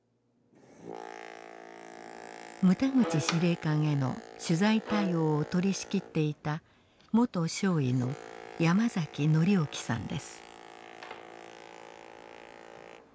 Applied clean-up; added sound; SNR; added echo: none; Bowed string instrument + Boat, Water vehicle; 14 dB; none.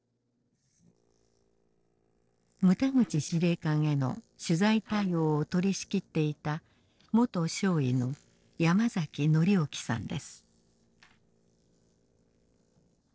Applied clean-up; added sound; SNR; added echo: neural separator model SepFormer DNS4.